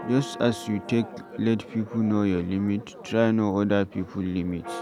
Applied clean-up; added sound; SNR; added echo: none; Church bell; 15 dB; none.